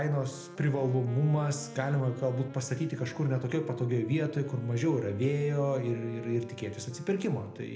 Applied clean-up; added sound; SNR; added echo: none; Wind instrument, woodwind instrument; 16 dB; reverberation time 0.7 s.